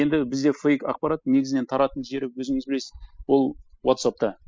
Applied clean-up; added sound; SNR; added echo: classical method spectral subtraction.